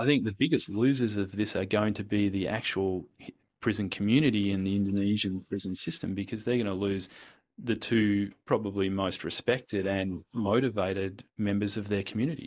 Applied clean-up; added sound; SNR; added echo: neural mask model Resemble Enhance denoiser.